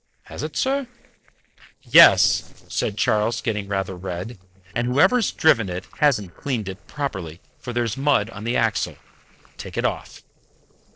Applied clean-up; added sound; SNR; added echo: neural separator model SepFormer DNS4.